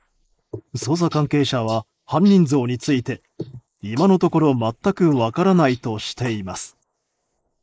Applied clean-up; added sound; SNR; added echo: neural mask model Resemble Enhance denoiser.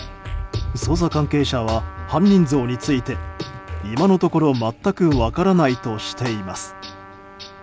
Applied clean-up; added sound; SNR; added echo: none; Trumpet; 20 dB; none.